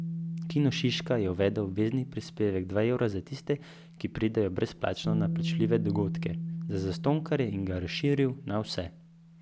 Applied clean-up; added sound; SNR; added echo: none; Bass guitar; 6 dB; none.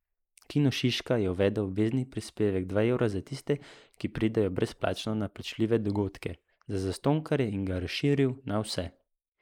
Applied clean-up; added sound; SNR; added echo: neural mask model Resemble Enhance denoiser.